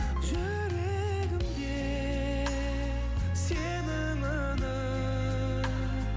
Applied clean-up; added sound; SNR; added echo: none; none; none; none.